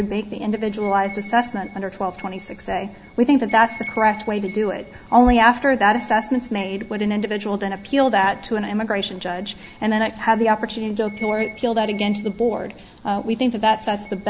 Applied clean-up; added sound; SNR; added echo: none; Wind chime; 19 dB; none.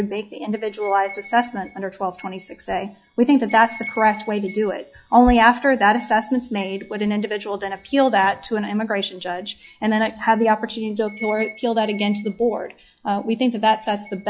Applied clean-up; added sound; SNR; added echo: classical method log-MMSE.